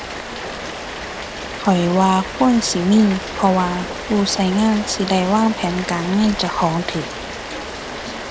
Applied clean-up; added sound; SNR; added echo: none; Rain; 9 dB; none.